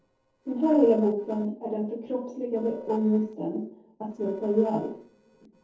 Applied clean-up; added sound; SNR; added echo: neural separator model SepFormer DNS4.